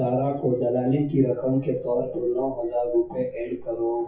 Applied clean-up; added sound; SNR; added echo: classical method WPE with log-MMSE.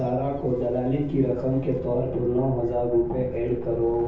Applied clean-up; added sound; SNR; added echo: none; Gull, seagull / Waves, surf / Siren; 14 dB; reverberation time 0.7 s.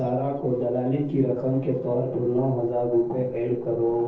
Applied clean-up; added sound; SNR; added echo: neural separator model SepFormer DNS4.